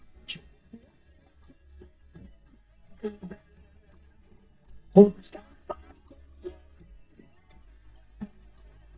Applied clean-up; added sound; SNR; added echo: neural mask model DeepFilterNet 3.